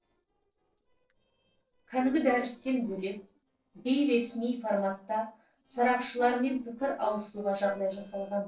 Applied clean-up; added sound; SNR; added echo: neural separator model SepFormer DNS4.